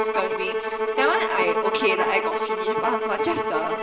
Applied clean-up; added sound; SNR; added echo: none; Bowed string instrument; -2 dB; reverberation time 0.4 s.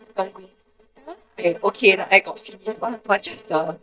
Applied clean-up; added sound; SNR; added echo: neural mask model DeepFilterNet 3.